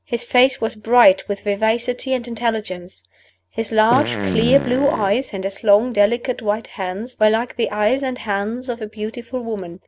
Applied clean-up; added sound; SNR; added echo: none; Fart; 5 dB; none.